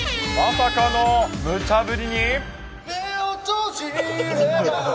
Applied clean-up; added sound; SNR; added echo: none; none; none; none.